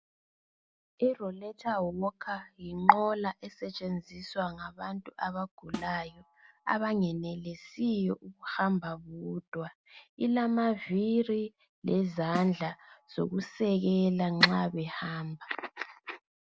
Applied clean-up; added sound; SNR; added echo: none; Snare drum; 15 dB; none.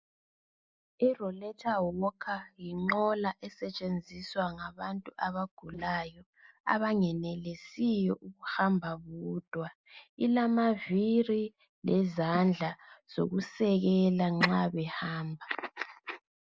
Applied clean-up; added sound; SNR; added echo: neural mask model Resemble Enhance denoiser.